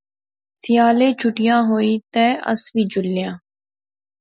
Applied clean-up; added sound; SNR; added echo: none; none; none; none.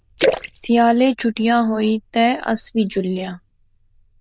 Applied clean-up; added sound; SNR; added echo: neural diffusion model UNIVERSE++.